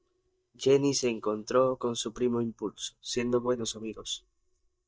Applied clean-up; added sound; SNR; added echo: neural mask model DeepFilterNet 3.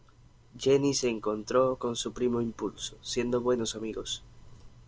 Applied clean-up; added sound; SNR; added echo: none; none; none; none.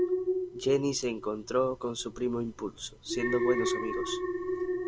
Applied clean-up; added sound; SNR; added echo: none; Alarm; 1 dB; none.